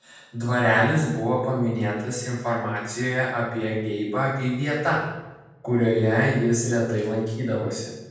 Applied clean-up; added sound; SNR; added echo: none; none; none; reverberation time 1.2 s.